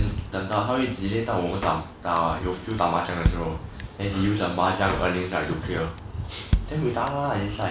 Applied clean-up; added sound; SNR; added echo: none; Drum kit; 7 dB; none.